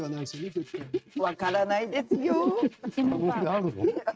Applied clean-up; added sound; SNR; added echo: neural mask model RNNoise.